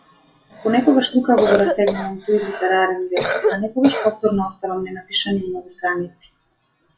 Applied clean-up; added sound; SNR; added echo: classical method WPE with log-MMSE.